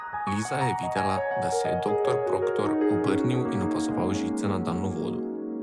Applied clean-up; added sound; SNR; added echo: none; Piano; -4 dB; none.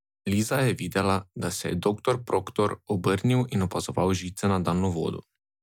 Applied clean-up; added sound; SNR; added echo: none; none; none; none.